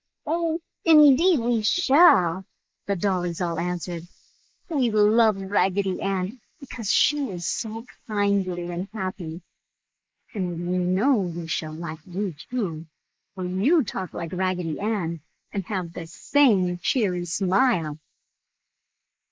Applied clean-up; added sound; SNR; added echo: neural mask model Resemble Enhance denoiser.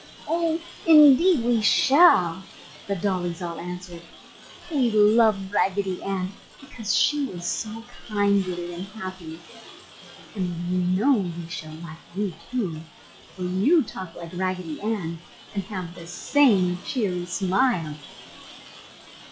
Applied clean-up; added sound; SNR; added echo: classical method log-MMSE.